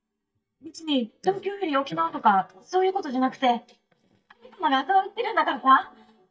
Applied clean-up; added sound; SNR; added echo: neural mask model DeepFilterNet 3.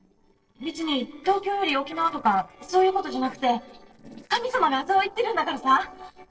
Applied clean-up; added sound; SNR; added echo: neural separator model SepFormer DNS4.